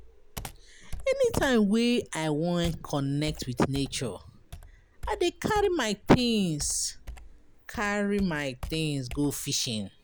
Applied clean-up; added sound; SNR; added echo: none; Computer keyboard; 14 dB; none.